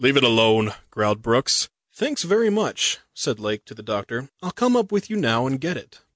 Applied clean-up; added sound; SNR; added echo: none; none; none; none.